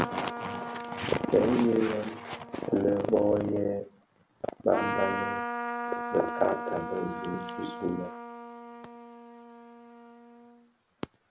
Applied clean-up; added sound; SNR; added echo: none; Trumpet; 7 dB; none.